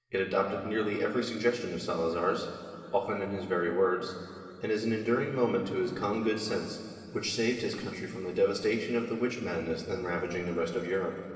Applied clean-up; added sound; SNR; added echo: none; none; none; reverberation time 2.7 s.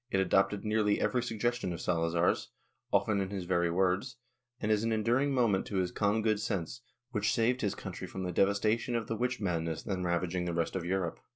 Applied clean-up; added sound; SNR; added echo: none; none; none; none.